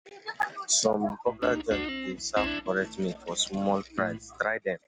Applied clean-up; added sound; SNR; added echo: none; Guitar; 8 dB; none.